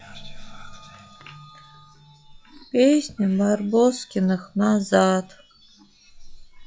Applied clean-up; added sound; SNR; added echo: classical method log-MMSE.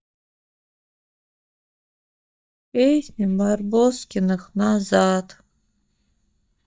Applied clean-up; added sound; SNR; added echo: neural mask model DeepFilterNet 3.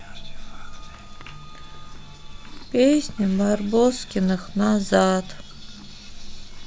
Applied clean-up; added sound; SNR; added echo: none; Livestock, farm animals, working animals; 11 dB; none.